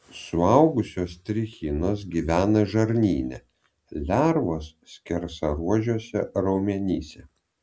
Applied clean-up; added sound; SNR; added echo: none; none; none; none.